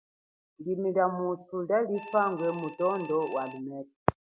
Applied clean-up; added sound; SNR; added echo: none; Alarm; 13 dB; none.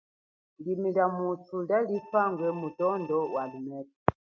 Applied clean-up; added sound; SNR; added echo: neural mask model RNNoise.